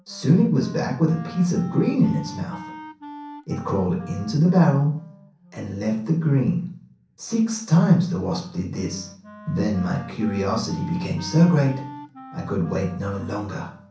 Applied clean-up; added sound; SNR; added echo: none; Wind instrument, woodwind instrument; 19 dB; reverberation time 0.6 s.